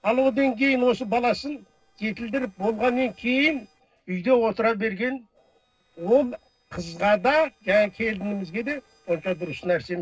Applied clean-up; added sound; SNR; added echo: neural separator model SepFormer DNS4.